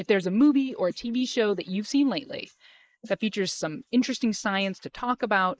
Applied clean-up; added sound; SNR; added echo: neural mask model Resemble Enhance denoiser.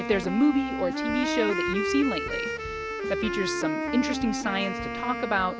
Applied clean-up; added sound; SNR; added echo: none; Wind instrument, woodwind instrument; 2 dB; none.